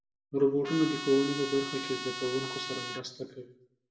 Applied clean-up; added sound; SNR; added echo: none; Trumpet; 8 dB; reverberation time 0.6 s.